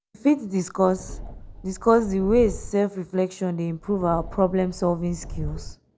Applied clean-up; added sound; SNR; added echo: none; Subway, metro, underground; 12 dB; none.